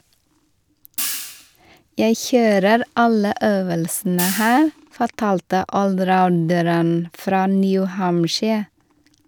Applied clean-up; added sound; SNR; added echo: none; Hi-hat; 12 dB; none.